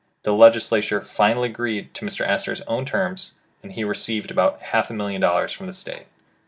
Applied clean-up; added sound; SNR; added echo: none; none; none; none.